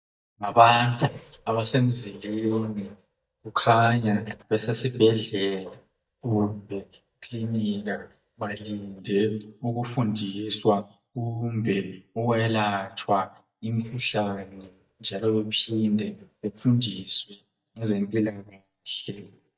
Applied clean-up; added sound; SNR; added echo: neural mask model DeepFilterNet 3.